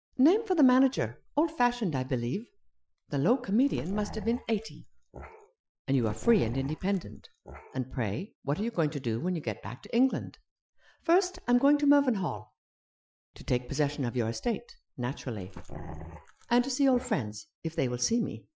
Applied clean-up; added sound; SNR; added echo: classical method Wiener filter.